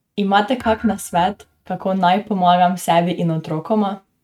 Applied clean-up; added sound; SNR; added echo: neural mask model RNNoise.